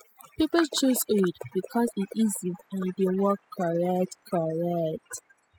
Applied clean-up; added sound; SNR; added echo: classical method spectral subtraction.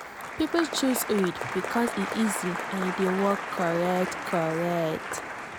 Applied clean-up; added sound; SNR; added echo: none; Applause; 5 dB; none.